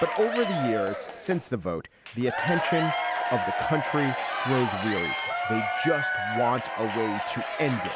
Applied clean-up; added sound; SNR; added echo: none; Applause / Crowd / Cheering; 1 dB; none.